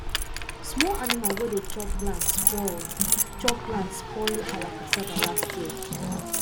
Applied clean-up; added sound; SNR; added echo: none; Race car, auto racing + Keys jangling; -5 dB; none.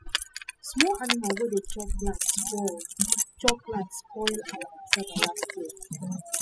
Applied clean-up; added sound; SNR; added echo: classical method spectral subtraction.